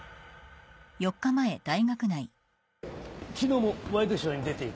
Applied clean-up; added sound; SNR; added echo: none; none; none; none.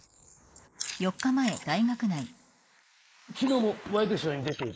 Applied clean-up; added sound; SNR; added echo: neural mask model Resemble Enhance denoiser.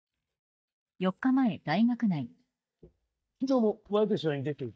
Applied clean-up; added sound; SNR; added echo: neural mask model DeepFilterNet 3.